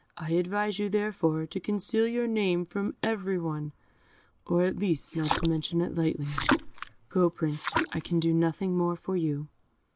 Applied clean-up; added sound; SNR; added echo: neural mask model Resemble Enhance denoiser.